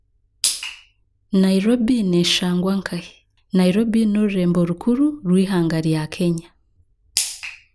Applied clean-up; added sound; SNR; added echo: none; none; none; none.